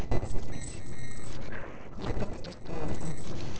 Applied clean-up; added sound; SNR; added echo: neural separator model SepFormer DNS4.